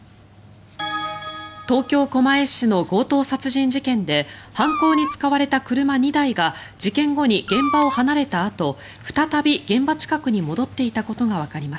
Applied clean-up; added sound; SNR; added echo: none; Meow; 8 dB; none.